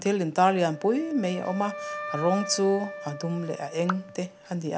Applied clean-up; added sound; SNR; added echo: none; Wind instrument, woodwind instrument; 12 dB; none.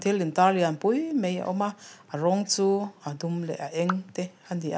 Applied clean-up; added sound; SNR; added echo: none; none; none; none.